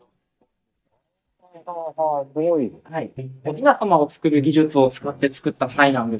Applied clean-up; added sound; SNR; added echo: neural mask model DeepFilterNet 3.